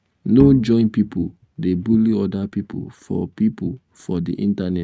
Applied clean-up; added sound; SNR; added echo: neural mask model RNNoise.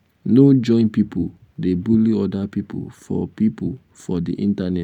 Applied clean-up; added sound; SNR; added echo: none; none; none; none.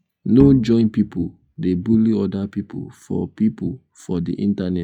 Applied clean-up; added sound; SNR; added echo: classical method log-MMSE.